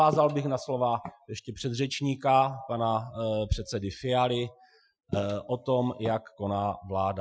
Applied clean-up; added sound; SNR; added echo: classical method Wiener filter.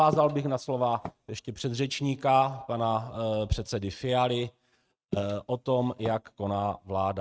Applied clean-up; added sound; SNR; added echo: neural mask model RNNoise.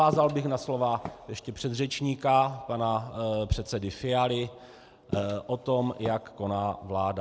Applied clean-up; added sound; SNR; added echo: none; Walk, footsteps; 14 dB; none.